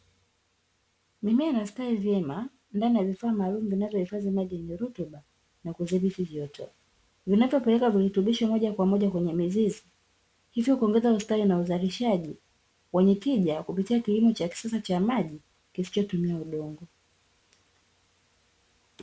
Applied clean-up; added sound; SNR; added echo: none; none; none; none.